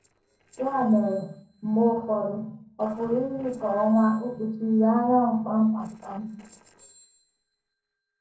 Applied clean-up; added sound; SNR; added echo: neural separator model SepFormer DNS4.